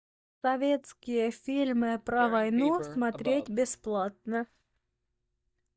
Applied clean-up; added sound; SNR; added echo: neural mask model DeepFilterNet 3.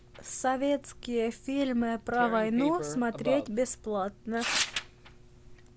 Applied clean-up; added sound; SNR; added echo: none; Tearing; 8 dB; none.